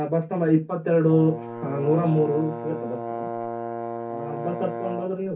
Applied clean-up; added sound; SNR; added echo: none; Brass instrument; 8 dB; reverberation time 0.3 s.